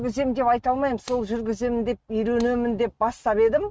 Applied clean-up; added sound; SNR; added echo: neural mask model RNNoise.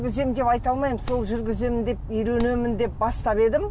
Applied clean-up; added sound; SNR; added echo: none; Clapping; 14 dB; none.